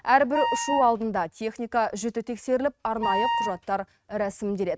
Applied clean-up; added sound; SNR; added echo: neural mask model RNNoise.